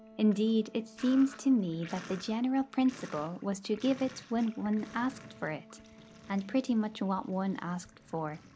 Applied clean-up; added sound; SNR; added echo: none; Sink (filling or washing) + Wind instrument, woodwind instrument; 19 dB; none.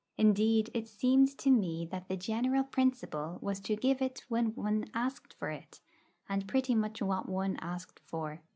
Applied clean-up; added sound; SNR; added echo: none; none; none; none.